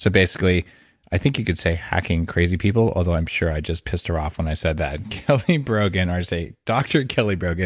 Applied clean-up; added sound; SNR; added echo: none; none; none; none.